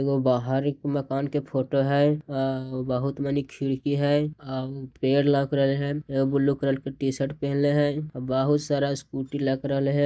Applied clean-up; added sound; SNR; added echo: neural mask model DeepFilterNet 3.